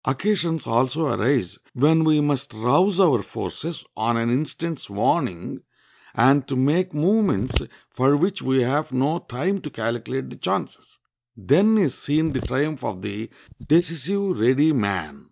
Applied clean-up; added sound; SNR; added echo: neural mask model DeepFilterNet 3.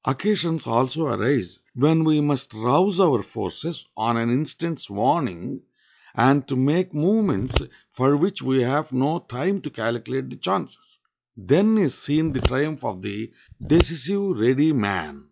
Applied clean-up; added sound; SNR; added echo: classical method log-MMSE.